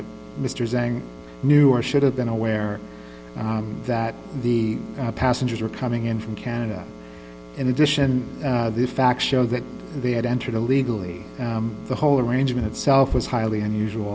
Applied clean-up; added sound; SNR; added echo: none; none; none; none.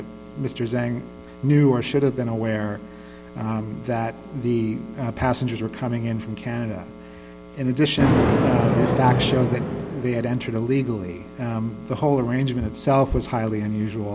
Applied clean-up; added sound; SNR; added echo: none; Thunder; 5 dB; none.